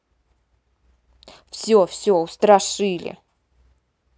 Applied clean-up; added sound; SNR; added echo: none; none; none; none.